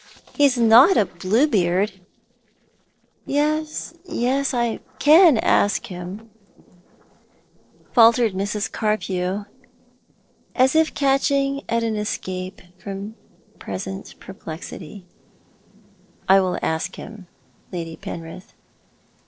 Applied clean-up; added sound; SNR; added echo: neural separator model SepFormer DNS4.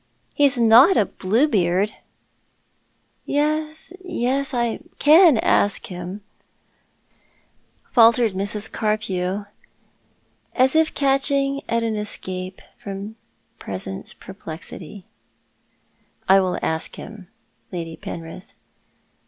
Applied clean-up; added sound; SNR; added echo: none; none; none; none.